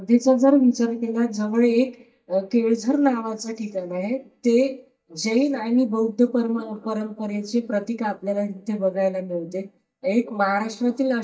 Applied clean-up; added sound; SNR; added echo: neural mask model DeepFilterNet 3.